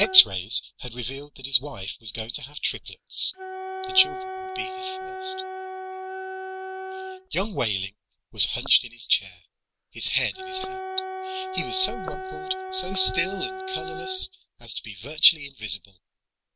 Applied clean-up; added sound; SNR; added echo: none; Wind instrument, woodwind instrument; 7 dB; none.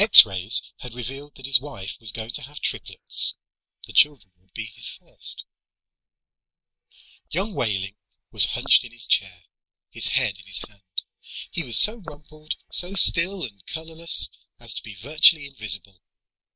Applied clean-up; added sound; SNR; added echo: neural mask model Resemble Enhance denoiser.